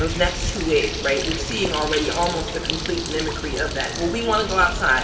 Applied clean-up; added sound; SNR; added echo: none; Bird; 4 dB; reverberation time 2.4 s.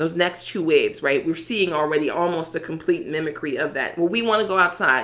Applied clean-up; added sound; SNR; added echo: none; none; none; none.